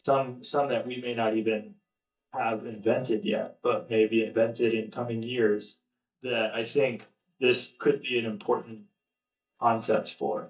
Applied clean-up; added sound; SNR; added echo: neural mask model DeepFilterNet 3.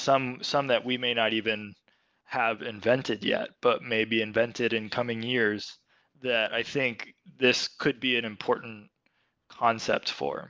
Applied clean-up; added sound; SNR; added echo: none; none; none; none.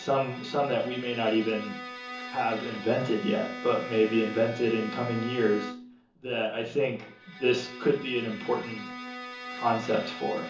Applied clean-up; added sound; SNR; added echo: none; Bowed string instrument; 11 dB; reverberation time 0.6 s.